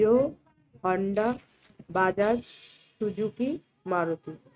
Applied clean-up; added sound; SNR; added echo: neural mask model RNNoise.